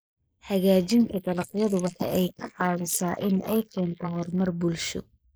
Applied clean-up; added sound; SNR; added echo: neural mask model Resemble Enhance denoiser.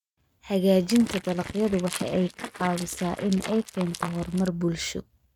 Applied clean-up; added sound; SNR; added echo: neural mask model RNNoise.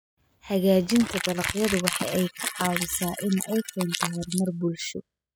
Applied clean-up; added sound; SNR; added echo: classical method spectral subtraction.